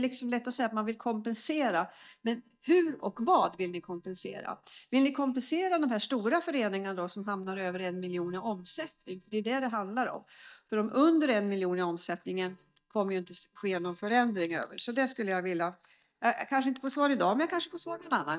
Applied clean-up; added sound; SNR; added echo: neural mask model DeepFilterNet 3.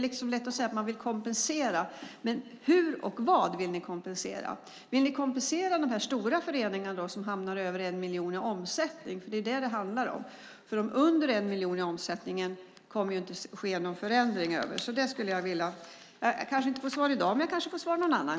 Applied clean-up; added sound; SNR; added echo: none; none; none; none.